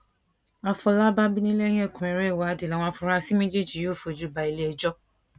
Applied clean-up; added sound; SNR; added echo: none; none; none; none.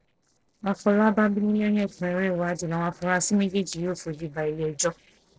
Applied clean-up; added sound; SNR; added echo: neural separator model SepFormer DNS4.